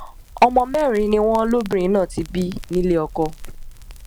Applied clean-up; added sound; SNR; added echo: none; Crackle; 14 dB; none.